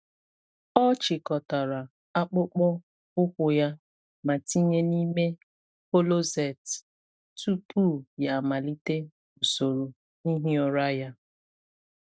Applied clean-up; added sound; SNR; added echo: none; none; none; none.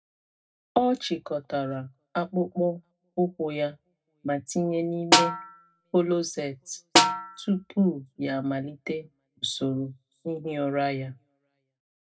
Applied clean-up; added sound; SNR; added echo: none; Snare drum; -5 dB; reverberation time 0.2 s.